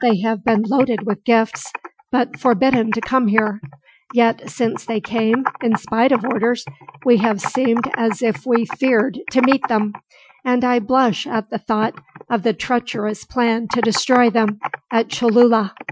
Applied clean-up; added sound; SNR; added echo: classical method Wiener filter.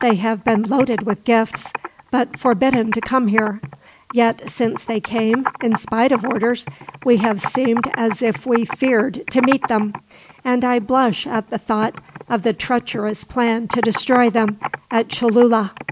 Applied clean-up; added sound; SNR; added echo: none; Computer keyboard; 11 dB; none.